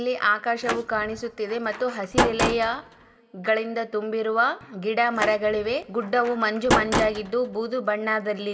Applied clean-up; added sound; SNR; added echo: none; Slam; 4 dB; reverberation time 1.0 s.